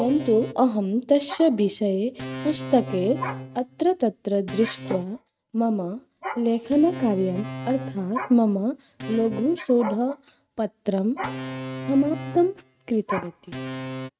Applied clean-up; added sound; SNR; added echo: neural mask model RNNoise.